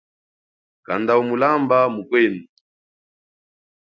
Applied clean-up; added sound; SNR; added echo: none; none; none; none.